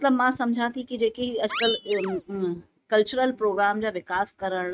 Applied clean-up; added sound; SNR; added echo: neural mask model RNNoise.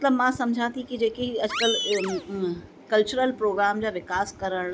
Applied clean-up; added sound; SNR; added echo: none; Animal; 7 dB; none.